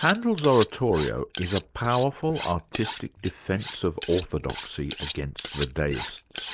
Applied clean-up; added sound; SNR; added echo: neural mask model Resemble Enhance denoiser.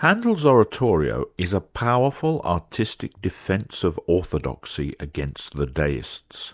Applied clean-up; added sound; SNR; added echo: none; none; none; none.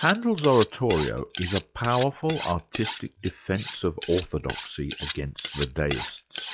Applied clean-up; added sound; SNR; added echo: classical method log-MMSE.